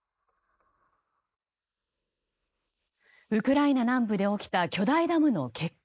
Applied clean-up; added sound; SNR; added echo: neural mask model Resemble Enhance denoiser.